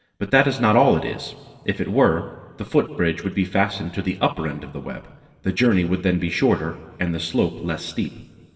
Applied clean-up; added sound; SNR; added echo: none; none; none; reverberation time 2.2 s.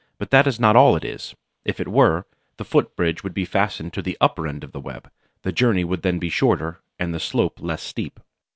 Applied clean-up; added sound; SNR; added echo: none; none; none; none.